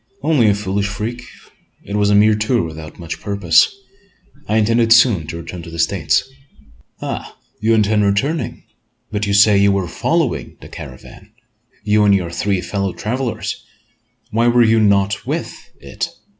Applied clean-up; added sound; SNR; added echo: none; none; none; none.